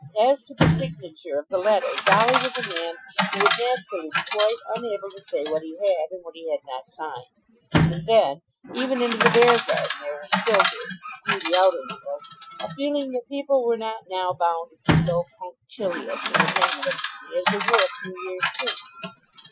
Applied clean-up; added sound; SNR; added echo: classical method Wiener filter.